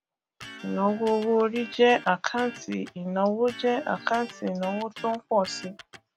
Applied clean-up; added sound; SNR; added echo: none; Electric guitar; 18 dB; none.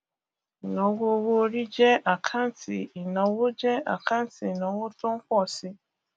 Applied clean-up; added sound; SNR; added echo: none; none; none; none.